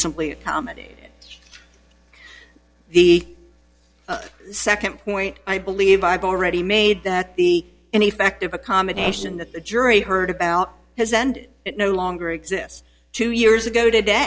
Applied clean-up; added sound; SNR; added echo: neural separator model SepFormer DNS4.